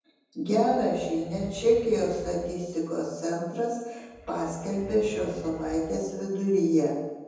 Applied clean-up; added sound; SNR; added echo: none; Animal; 19 dB; reverberation time 1.1 s.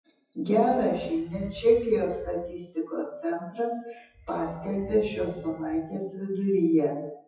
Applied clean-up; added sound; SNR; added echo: classical method WPE with log-MMSE.